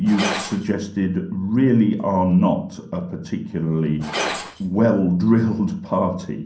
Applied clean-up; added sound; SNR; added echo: none; Glass; 13 dB; reverberation time 0.6 s.